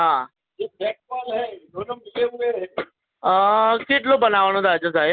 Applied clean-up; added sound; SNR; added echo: none; none; none; none.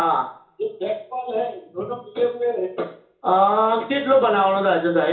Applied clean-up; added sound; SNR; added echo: none; none; none; reverberation time 0.7 s.